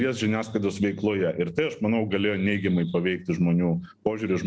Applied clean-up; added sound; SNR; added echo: none; none; none; none.